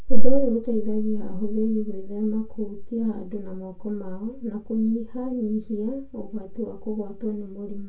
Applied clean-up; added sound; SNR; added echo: none; none; none; reverberation time 0.2 s.